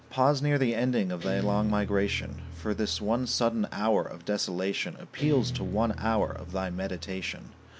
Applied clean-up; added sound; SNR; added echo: none; Guitar; 11 dB; none.